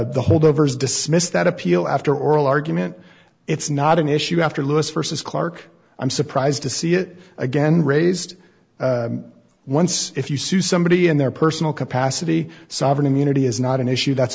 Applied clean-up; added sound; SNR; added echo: none; none; none; none.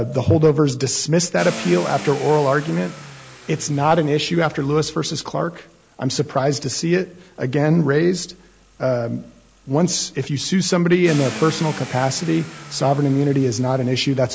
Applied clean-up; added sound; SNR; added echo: none; Car; 18 dB; none.